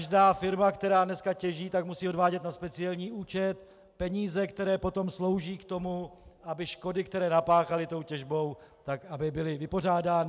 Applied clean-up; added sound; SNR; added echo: none; none; none; none.